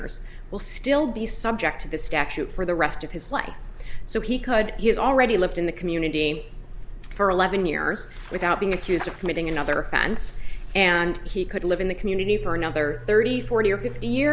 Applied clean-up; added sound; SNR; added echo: none; none; none; none.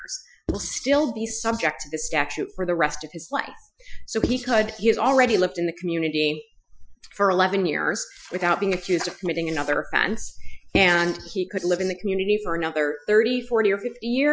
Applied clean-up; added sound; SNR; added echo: classical method Wiener filter.